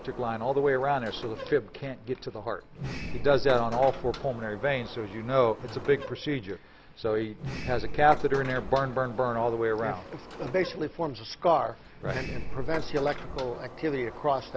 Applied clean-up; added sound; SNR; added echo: none; Sliding door; 8 dB; none.